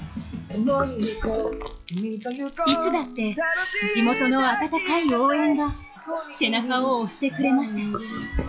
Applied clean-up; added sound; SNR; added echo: classical method log-MMSE.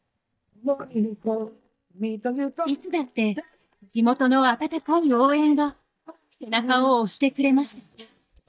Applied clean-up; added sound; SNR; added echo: neural mask model DeepFilterNet 3.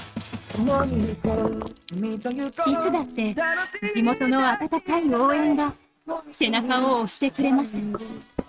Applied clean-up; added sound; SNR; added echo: neural mask model RNNoise.